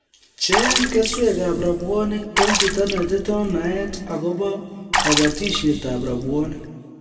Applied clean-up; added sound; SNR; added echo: none; Water / Splash, splatter; 3 dB; reverberation time 1.9 s.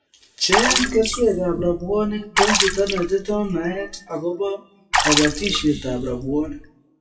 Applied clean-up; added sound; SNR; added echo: classical method WPE with log-MMSE.